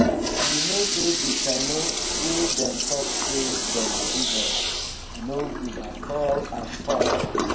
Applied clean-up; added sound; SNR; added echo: none; Toilet flush; -4 dB; reverberation time 0.6 s.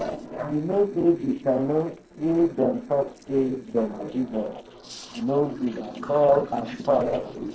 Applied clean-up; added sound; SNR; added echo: neural separator model SepFormer DNS4.